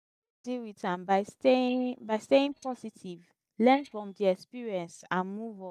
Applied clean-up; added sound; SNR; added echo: neural mask model DeepFilterNet 3.